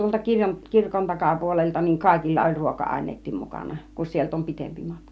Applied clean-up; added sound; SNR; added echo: none; none; none; none.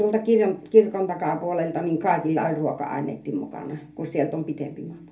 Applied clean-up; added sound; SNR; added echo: none; none; none; reverberation time 0.3 s.